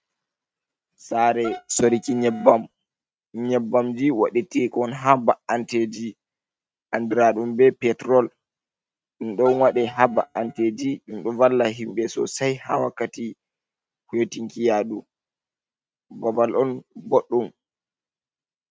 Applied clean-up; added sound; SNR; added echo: neural mask model RNNoise.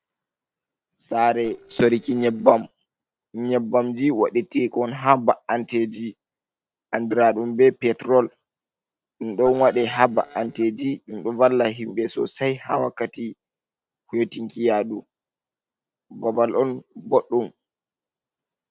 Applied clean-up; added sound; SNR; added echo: neural separator model SepFormer DNS4.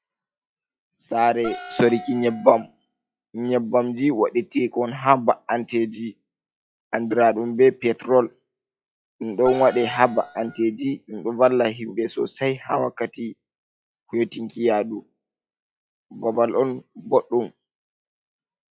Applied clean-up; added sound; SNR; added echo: classical method log-MMSE.